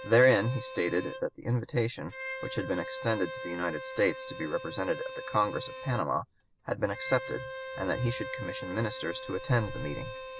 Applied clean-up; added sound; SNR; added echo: none; Bowed string instrument; 10 dB; none.